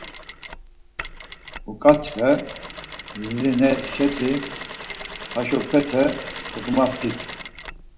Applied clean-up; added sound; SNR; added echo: none; Mechanisms; 12 dB; reverberation time 0.6 s.